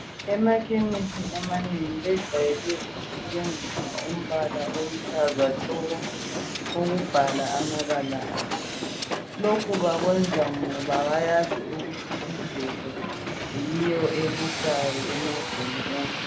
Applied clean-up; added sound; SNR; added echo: none; Hiss; 4 dB; none.